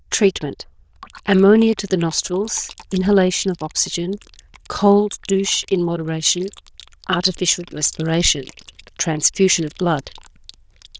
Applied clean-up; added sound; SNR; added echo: neural diffusion model UNIVERSE++.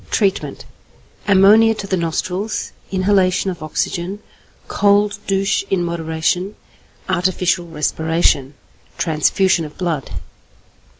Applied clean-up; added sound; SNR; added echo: none; none; none; none.